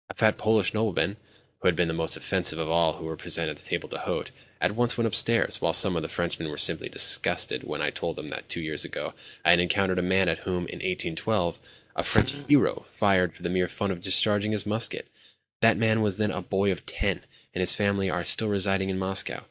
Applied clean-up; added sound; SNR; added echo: neural mask model DeepFilterNet 3.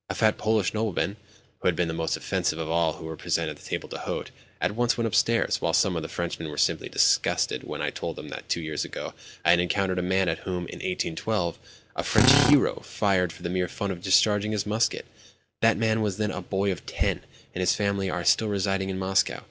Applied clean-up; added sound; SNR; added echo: none; Drill; -4 dB; none.